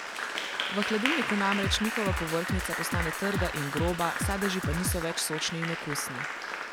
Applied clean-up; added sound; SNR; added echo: none; Applause + Drum kit; 0 dB; none.